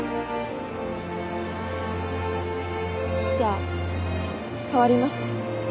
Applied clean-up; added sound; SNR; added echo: none; none; none; none.